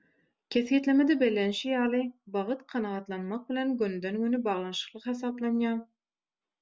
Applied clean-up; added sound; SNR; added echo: none; none; none; none.